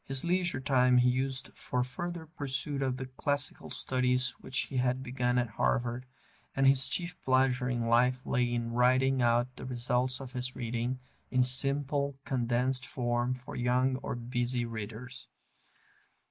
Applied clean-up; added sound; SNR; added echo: neural mask model Resemble Enhance denoiser.